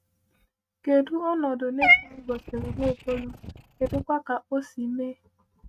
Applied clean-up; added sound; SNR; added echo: neural mask model RNNoise.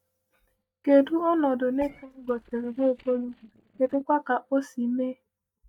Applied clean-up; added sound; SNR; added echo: neural mask model DeepFilterNet 3.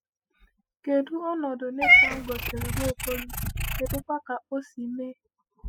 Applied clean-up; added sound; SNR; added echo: classical method spectral subtraction.